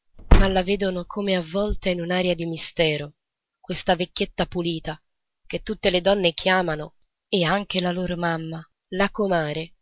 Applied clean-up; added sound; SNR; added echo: none; Car; -5 dB; none.